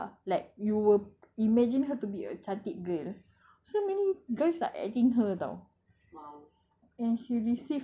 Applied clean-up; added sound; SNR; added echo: none; none; none; none.